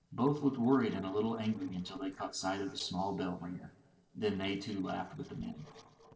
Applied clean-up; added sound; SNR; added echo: neural separator model SepFormer DNS4.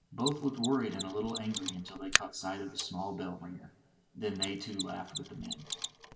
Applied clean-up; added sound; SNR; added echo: none; Mechanisms; 3 dB; reverberation time 1.9 s.